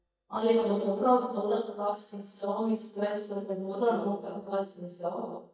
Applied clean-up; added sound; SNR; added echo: neural mask model DeepFilterNet 3.